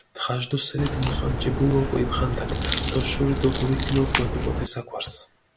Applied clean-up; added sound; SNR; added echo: none; Crack; 0 dB; none.